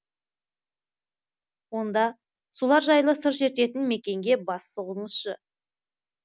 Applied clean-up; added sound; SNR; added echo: none; none; none; none.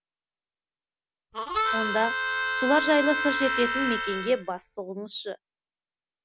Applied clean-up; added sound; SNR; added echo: none; Harmonica; -1 dB; none.